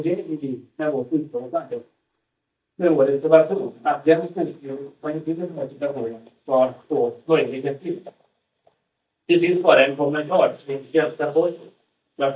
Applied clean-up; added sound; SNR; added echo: neural mask model DeepFilterNet 3.